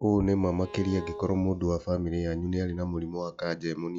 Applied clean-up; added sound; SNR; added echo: classical method log-MMSE.